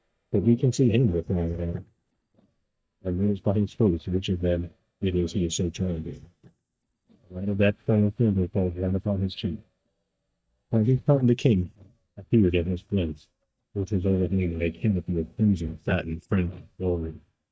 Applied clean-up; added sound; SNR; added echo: neural mask model DeepFilterNet 3.